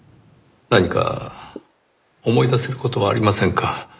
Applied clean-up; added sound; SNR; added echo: neural mask model Resemble Enhance denoiser.